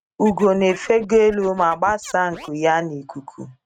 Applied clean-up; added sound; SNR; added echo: neural mask model RNNoise.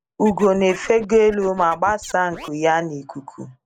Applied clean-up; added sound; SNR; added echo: neural mask model Resemble Enhance denoiser.